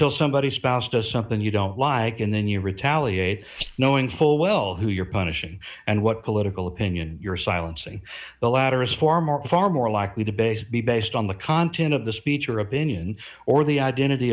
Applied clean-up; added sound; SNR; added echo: neural mask model Resemble Enhance denoiser.